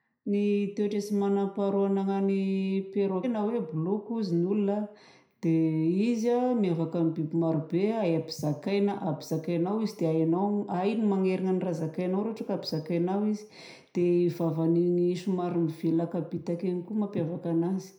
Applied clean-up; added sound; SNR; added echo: none; none; none; reverberation time 0.4 s.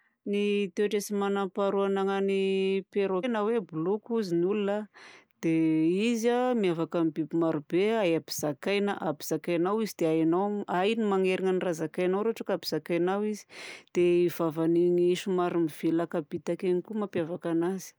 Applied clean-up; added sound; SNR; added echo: none; none; none; none.